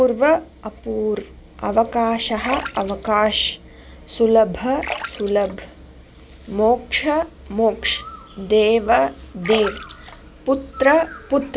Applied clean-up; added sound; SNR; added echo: none; Splash, splatter; 14 dB; none.